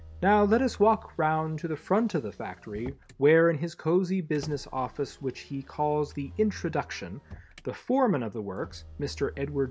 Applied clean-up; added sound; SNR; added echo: none; Motor vehicle (road); 19 dB; none.